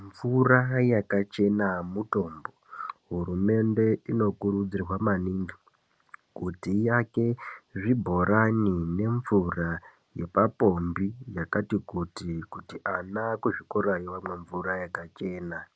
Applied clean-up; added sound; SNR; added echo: none; none; none; none.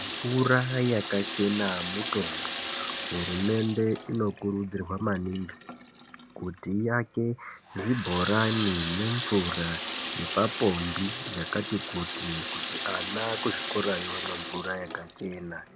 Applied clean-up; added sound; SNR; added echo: none; Water tap, faucet; 0 dB; none.